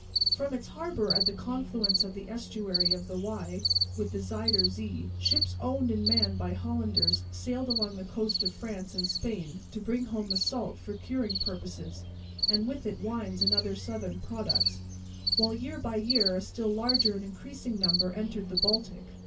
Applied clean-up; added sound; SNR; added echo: none; Cricket; -1 dB; reverberation time 0.1 s.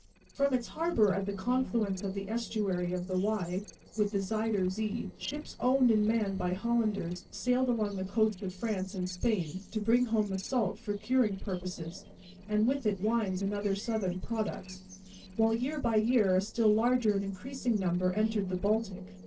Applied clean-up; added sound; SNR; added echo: neural separator model SepFormer DNS4.